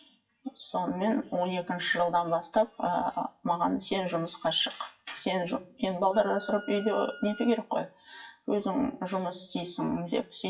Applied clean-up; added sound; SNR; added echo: classical method WPE with log-MMSE.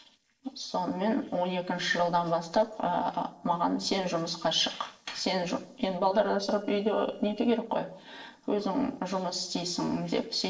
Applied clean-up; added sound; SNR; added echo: neural separator model SepFormer DNS4.